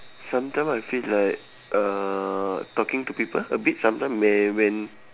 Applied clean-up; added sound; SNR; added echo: none; none; none; none.